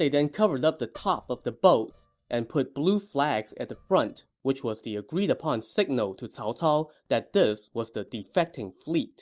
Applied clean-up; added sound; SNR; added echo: neural mask model DeepFilterNet 3.